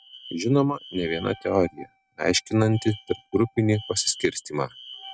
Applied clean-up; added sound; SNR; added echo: neural mask model RNNoise.